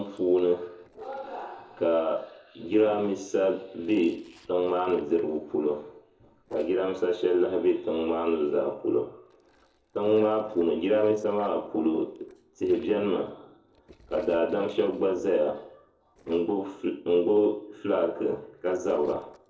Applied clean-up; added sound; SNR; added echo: neural separator model SepFormer DNS4.